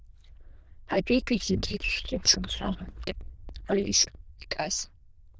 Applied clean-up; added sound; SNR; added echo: neural diffusion model UNIVERSE++.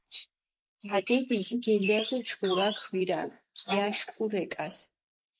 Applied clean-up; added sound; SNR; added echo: neural mask model Resemble Enhance denoiser.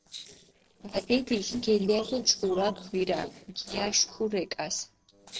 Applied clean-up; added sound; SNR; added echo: neural separator model SepFormer DNS4.